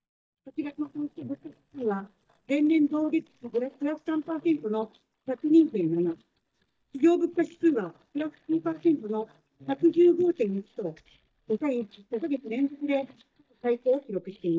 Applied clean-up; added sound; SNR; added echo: neural mask model DeepFilterNet 3.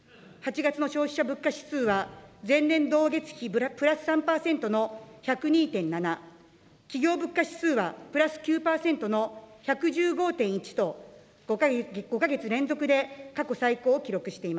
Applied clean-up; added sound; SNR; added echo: none; none; none; none.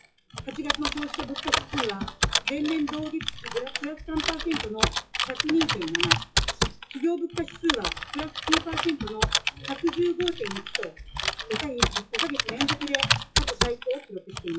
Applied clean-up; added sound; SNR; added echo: classical method WPE with log-MMSE.